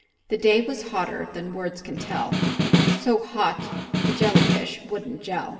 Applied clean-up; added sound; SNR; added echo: none; Snare drum; -4 dB; reverberation time 2.3 s.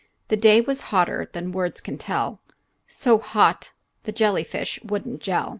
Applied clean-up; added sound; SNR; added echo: none; none; none; none.